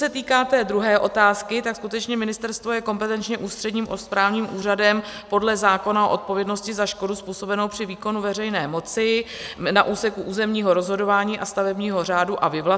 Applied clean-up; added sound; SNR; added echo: none; none; none; none.